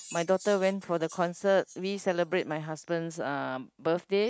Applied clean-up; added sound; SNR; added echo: neural mask model RNNoise.